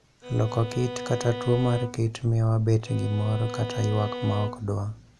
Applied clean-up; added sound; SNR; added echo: none; Bowed string instrument; 10 dB; none.